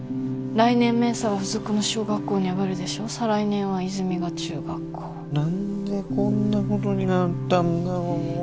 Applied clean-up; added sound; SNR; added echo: none; none; none; none.